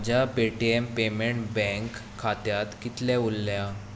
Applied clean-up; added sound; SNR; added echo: none; none; none; none.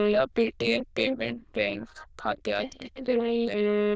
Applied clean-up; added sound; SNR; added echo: neural diffusion model UNIVERSE++.